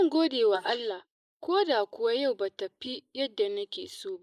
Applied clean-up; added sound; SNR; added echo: neural mask model Resemble Enhance denoiser.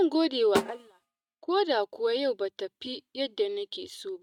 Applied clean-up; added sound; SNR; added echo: neural mask model RNNoise.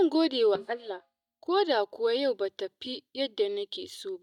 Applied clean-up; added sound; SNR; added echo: neural mask model DeepFilterNet 3.